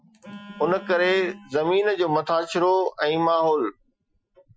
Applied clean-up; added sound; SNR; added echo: classical method Wiener filter.